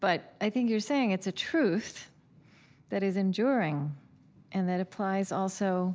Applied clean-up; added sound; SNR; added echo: none; none; none; none.